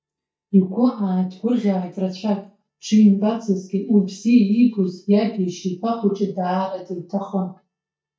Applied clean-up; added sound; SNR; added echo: neural mask model DeepFilterNet 3.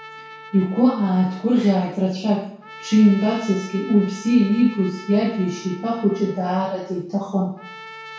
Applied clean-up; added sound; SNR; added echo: none; Trumpet; 20 dB; reverberation time 0.6 s.